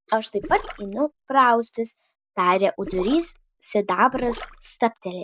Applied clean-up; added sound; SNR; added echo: neural mask model Resemble Enhance denoiser.